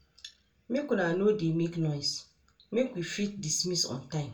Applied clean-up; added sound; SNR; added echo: none; none; none; reverberation time 0.2 s.